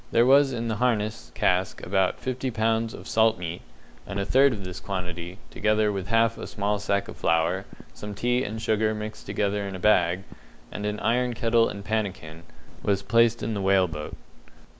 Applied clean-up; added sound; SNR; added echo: none; none; none; none.